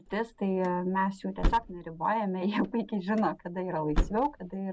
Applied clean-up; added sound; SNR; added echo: none; Slam / Car; 5 dB; none.